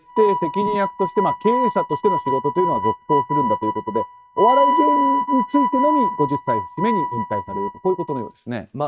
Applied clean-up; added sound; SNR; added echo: neural mask model RNNoise.